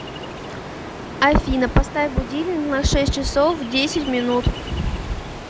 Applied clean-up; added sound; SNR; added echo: none; Ocean; 11 dB; none.